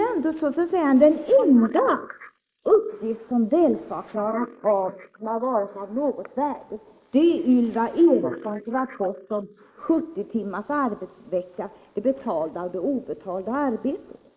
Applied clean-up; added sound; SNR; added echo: neural mask model Resemble Enhance denoiser.